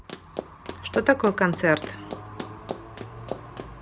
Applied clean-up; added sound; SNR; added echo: none; Run; 11 dB; none.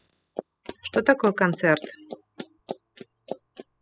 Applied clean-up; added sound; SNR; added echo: classical method spectral subtraction.